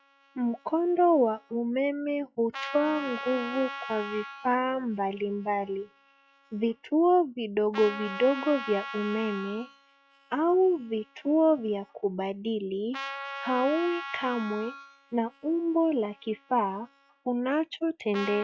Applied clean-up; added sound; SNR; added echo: classical method log-MMSE.